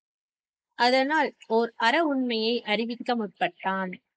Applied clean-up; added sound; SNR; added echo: neural mask model Resemble Enhance denoiser.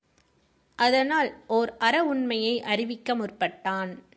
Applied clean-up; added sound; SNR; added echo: none; none; none; none.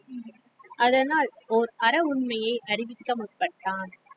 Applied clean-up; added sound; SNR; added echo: classical method spectral subtraction.